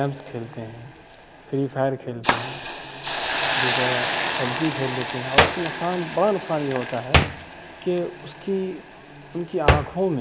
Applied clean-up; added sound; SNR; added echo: none; Hiss + Hands; -1 dB; none.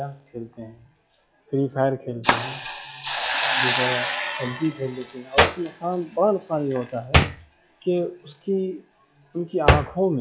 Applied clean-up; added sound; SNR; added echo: classical method log-MMSE.